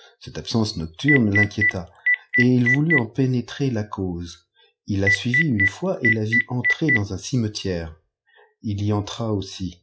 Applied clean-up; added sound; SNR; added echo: classical method log-MMSE.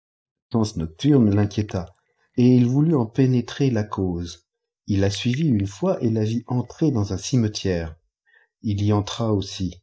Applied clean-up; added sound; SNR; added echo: neural mask model DeepFilterNet 3.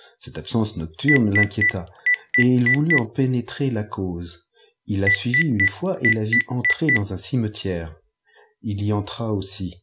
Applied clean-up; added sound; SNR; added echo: none; Telephone; -1 dB; none.